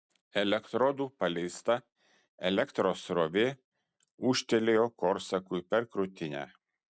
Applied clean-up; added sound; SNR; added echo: none; none; none; none.